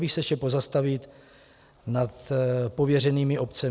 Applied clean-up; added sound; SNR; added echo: none; none; none; none.